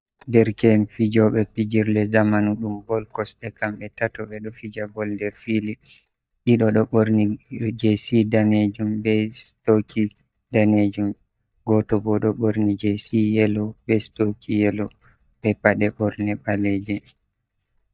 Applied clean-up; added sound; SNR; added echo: neural mask model DeepFilterNet 3.